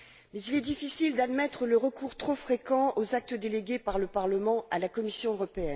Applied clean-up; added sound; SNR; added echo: none; none; none; none.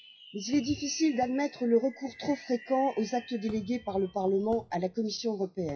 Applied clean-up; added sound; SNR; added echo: classical method WPE with log-MMSE.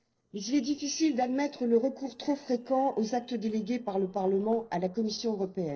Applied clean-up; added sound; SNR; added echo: neural separator model SepFormer DNS4.